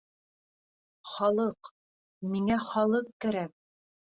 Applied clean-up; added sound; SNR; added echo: none; none; none; none.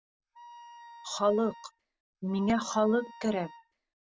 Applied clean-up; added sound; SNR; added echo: none; Wind instrument, woodwind instrument; 19 dB; none.